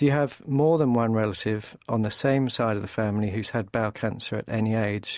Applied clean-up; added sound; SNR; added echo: none; none; none; none.